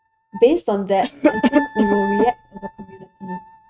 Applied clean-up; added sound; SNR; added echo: neural mask model RNNoise.